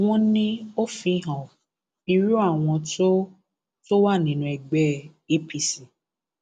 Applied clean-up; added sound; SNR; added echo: none; none; none; none.